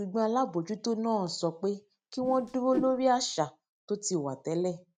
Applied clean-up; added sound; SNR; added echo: neural mask model RNNoise.